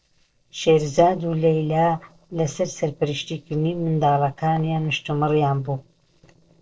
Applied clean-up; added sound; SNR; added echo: neural separator model SepFormer DNS4.